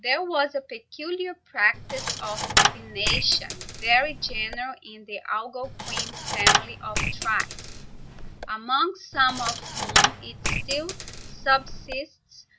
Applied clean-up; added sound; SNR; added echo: none; Coin (dropping); 0 dB; none.